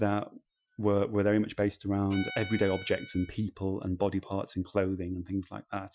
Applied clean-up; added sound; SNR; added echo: classical method Wiener filter.